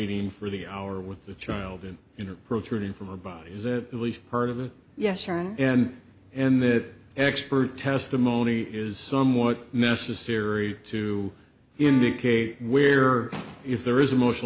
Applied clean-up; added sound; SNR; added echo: none; Brass instrument; 20 dB; none.